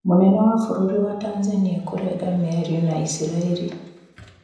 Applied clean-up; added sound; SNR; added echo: none; none; none; reverberation time 0.8 s.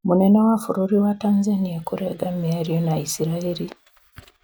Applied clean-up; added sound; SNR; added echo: none; none; none; none.